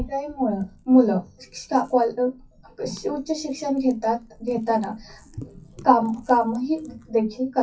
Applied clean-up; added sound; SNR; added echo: classical method WPE with log-MMSE.